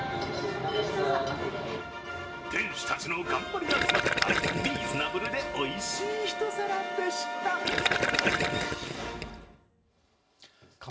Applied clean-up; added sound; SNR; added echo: none; Gurgling; -1 dB; reverberation time 1.0 s.